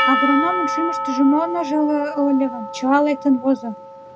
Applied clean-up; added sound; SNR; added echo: none; Percussion; 5 dB; none.